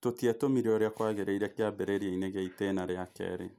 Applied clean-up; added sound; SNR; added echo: none; none; none; none.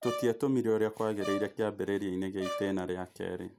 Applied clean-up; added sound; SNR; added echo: none; Brass instrument; 11 dB; none.